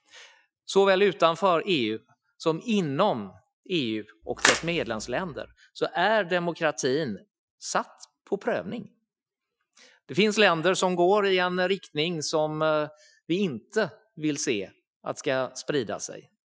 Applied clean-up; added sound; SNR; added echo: classical method Wiener filter.